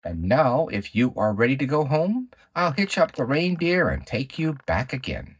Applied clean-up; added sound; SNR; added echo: neural mask model DeepFilterNet 3.